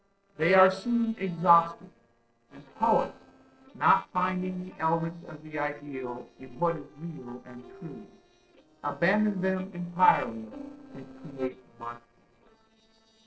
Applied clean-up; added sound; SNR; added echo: neural separator model SepFormer DNS4.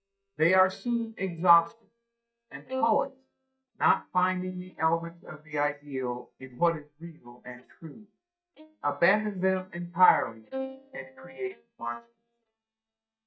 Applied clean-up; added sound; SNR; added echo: neural mask model DeepFilterNet 3.